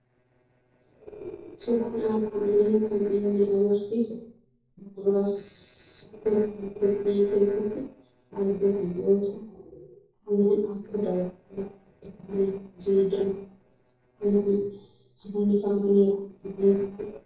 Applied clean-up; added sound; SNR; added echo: neural separator model SepFormer DNS4.